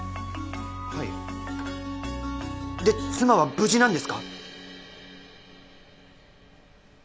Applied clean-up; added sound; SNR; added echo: none; none; none; none.